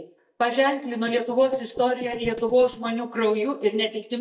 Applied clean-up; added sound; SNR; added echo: neural mask model DeepFilterNet 3.